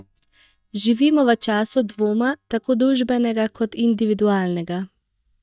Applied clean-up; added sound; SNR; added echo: neural mask model DeepFilterNet 3.